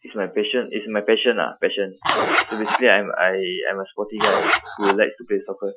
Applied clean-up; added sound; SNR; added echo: classical method Wiener filter.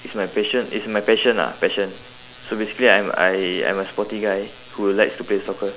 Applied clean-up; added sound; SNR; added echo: none; none; none; none.